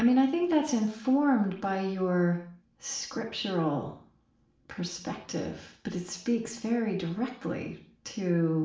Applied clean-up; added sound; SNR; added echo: none; none; none; reverberation time 0.5 s.